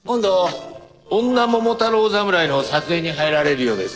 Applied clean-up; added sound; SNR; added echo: neural separator model SepFormer DNS4.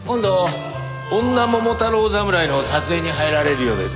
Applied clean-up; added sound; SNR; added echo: none; Wind instrument, woodwind instrument; 15 dB; none.